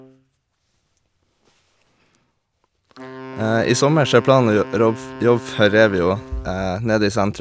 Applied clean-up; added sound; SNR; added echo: none; Wind instrument, woodwind instrument; 17 dB; none.